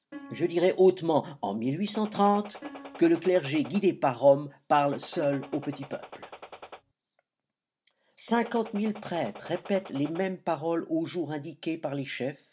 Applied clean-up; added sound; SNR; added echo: none; Gunshot, gunfire + Plucked string instrument; 18 dB; none.